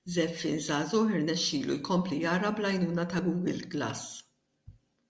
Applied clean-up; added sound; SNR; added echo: none; none; none; none.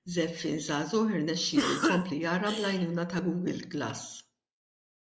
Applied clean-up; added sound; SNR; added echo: neural mask model Resemble Enhance denoiser.